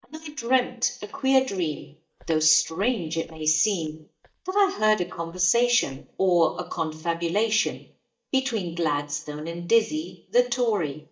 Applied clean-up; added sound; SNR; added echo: neural mask model DeepFilterNet 3.